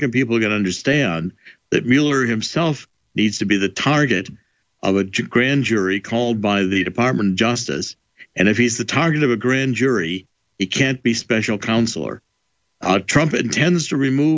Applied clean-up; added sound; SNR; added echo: none; none; none; none.